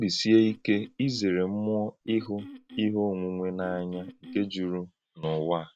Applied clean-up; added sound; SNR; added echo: none; Cough; 17 dB; none.